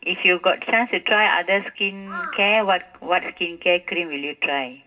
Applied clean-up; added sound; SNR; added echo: none; Crow; 16 dB; reverberation time 0.2 s.